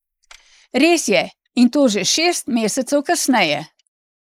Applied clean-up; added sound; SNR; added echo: neural mask model Resemble Enhance denoiser.